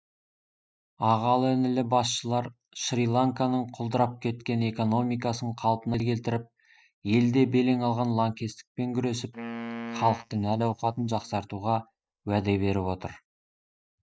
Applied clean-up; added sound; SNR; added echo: neural mask model DeepFilterNet 3.